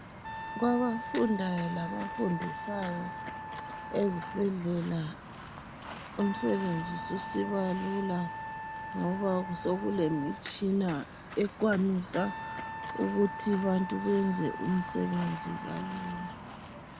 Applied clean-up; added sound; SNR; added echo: none; Walk, footsteps + Wind instrument, woodwind instrument; 8 dB; none.